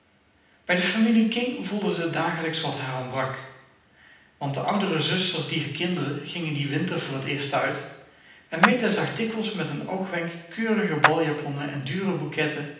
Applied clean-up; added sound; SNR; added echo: none; Clapping; 2 dB; reverberation time 0.9 s.